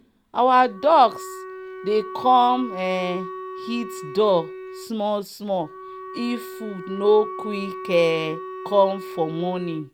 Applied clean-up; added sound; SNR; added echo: none; Wind instrument, woodwind instrument; 12 dB; none.